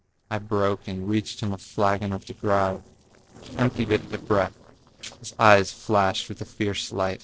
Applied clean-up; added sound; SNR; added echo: neural separator model SepFormer DNS4.